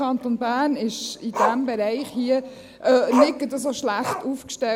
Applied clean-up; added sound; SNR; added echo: none; Growling; 6 dB; none.